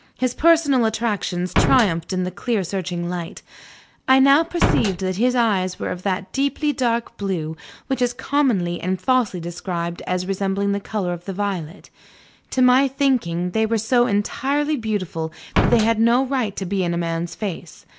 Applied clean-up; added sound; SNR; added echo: none; Slam; -1 dB; none.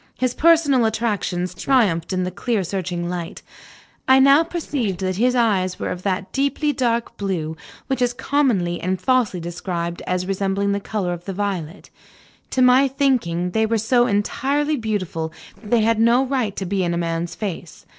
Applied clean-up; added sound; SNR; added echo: neural separator model SepFormer DNS4.